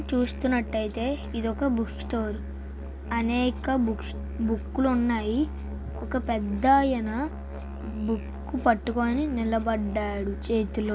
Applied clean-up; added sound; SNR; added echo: none; Musical instrument; 8 dB; none.